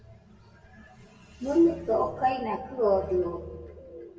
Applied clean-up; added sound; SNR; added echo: none; Bird; 18 dB; reverberation time 1.1 s.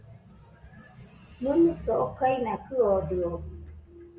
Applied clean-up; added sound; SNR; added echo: none; none; none; none.